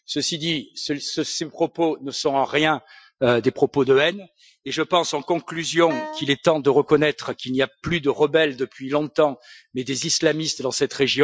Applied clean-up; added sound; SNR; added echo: classical method Wiener filter.